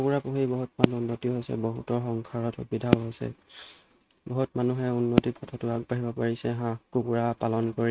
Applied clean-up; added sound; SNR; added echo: neural mask model RNNoise.